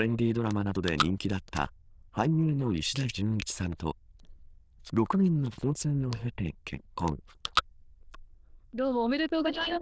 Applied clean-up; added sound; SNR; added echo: neural diffusion model UNIVERSE++.